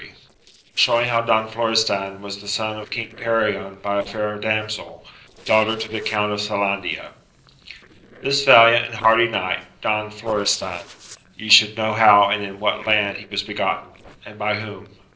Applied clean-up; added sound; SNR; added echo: neural separator model SepFormer DNS4.